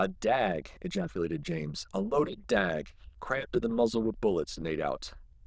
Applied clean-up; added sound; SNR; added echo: neural diffusion model UNIVERSE++.